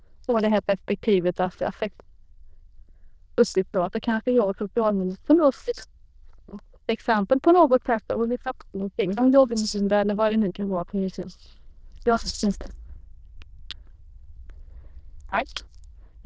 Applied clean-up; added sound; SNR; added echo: neural diffusion model UNIVERSE++.